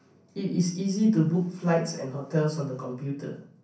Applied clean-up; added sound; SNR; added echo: none; none; none; reverberation time 0.6 s.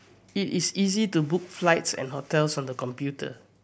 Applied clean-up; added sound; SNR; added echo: none; none; none; none.